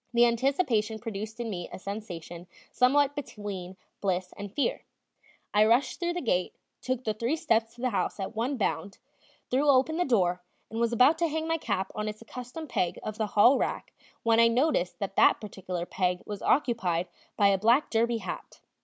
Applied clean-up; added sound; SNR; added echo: none; none; none; none.